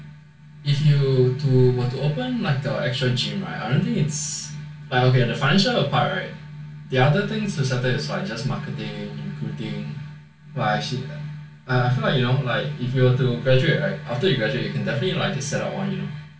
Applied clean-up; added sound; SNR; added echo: none; none; none; reverberation time 0.3 s.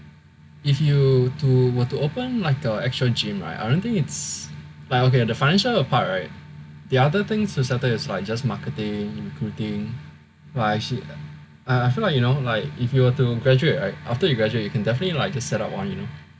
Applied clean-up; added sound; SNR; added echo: none; none; none; none.